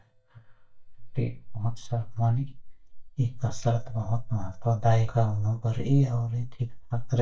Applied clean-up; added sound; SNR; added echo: neural mask model DeepFilterNet 3.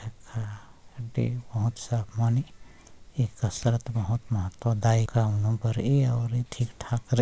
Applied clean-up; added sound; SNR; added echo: none; none; none; none.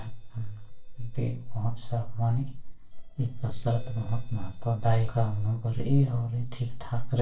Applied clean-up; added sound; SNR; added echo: neural separator model SepFormer DNS4.